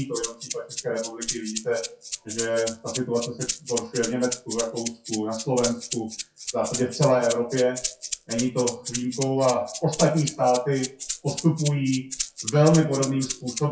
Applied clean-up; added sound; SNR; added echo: classical method WPE with log-MMSE.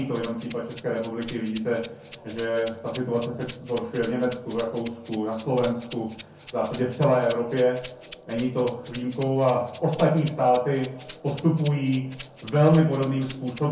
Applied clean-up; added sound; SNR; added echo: none; Rattle (instrument); 10 dB; reverberation time 0.5 s.